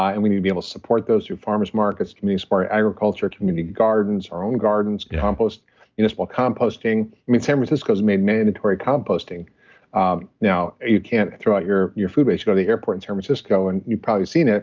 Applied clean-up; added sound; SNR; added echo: none; none; none; none.